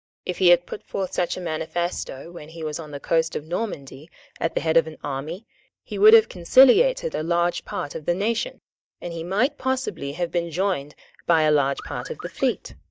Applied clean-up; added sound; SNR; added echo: neural mask model DeepFilterNet 3.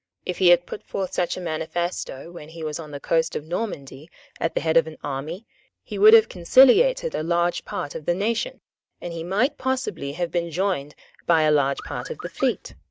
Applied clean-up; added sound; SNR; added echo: neural mask model RNNoise.